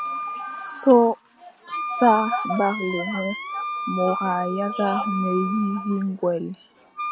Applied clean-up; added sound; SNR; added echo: none; Wind instrument, woodwind instrument; 7 dB; none.